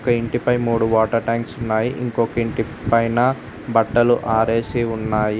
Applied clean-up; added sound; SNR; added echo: none; none; none; none.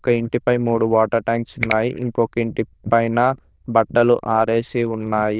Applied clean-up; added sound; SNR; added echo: neural diffusion model UNIVERSE++.